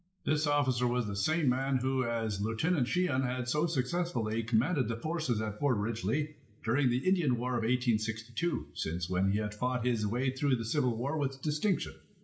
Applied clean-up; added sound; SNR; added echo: none; none; none; reverberation time 0.5 s.